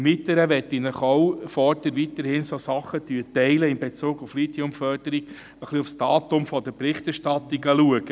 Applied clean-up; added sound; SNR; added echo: none; none; none; none.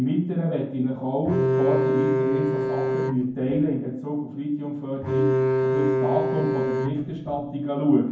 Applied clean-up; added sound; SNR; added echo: none; Bowed string instrument; -2 dB; reverberation time 0.9 s.